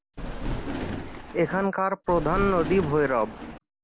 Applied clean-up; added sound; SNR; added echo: none; Thunder; 6 dB; none.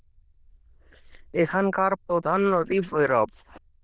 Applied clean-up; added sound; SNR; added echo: neural diffusion model UNIVERSE++.